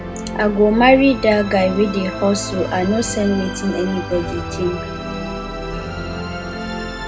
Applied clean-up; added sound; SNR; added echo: none; Musical instrument; 7 dB; reverberation time 0.2 s.